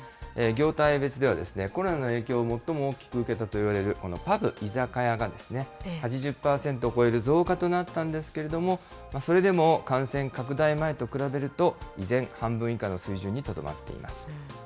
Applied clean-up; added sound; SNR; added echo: none; none; none; none.